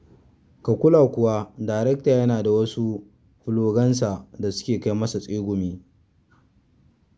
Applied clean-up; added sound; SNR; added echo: none; none; none; none.